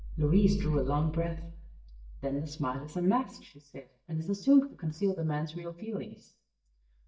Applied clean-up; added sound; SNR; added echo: neural mask model DeepFilterNet 3.